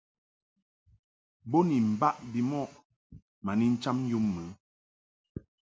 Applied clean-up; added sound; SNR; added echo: none; none; none; none.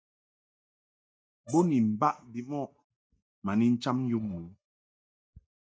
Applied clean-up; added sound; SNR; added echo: neural mask model DeepFilterNet 3.